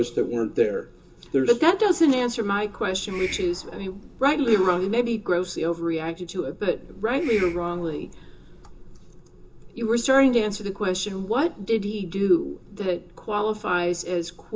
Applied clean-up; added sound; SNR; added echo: none; Hiss; 16 dB; reverberation time 0.2 s.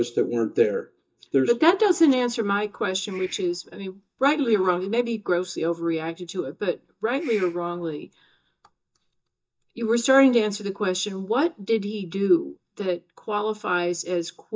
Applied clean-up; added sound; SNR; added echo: neural mask model DeepFilterNet 3.